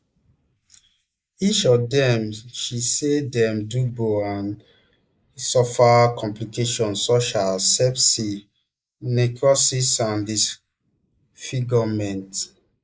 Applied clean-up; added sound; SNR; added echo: neural mask model Resemble Enhance denoiser.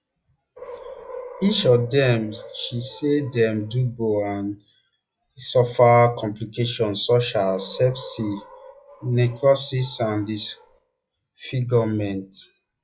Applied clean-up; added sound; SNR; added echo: classical method log-MMSE.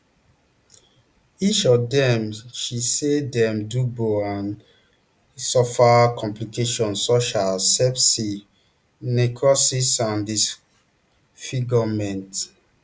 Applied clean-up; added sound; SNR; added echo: none; none; none; none.